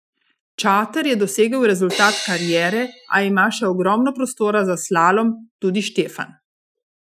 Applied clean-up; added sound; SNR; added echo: classical method Wiener filter.